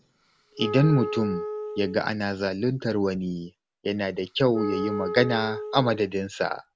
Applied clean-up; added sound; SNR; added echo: none; Wind instrument, woodwind instrument; 8 dB; none.